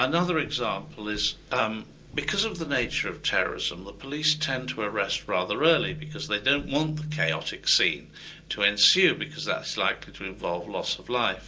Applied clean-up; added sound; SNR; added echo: none; Car; 19 dB; reverberation time 0.2 s.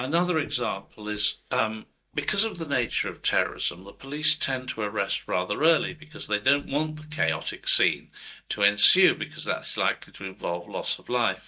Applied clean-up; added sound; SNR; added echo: neural mask model DeepFilterNet 3.